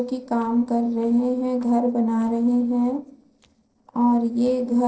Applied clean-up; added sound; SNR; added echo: neural separator model SepFormer DNS4.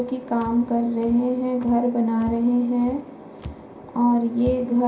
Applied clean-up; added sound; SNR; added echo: none; Walk, footsteps; 19 dB; reverberation time 0.5 s.